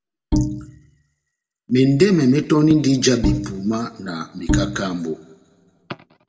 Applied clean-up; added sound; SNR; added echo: none; Bowed string instrument; 3 dB; reverberation time 1.1 s.